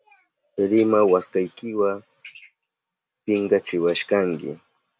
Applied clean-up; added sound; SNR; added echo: none; none; none; none.